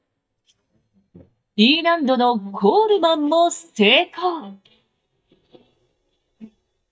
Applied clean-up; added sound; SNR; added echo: neural mask model DeepFilterNet 3.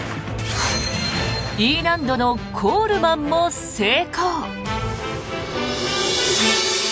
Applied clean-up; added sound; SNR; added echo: none; none; none; none.